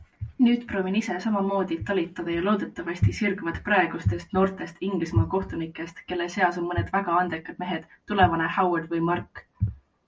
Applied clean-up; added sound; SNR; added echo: none; none; none; none.